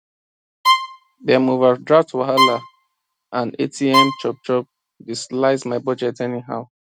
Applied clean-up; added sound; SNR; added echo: none; Bowed string instrument; 1 dB; none.